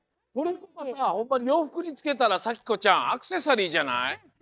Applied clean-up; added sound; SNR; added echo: neural mask model DeepFilterNet 3.